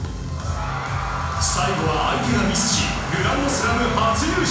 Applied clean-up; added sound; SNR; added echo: none; none; none; reverberation time 1.0 s.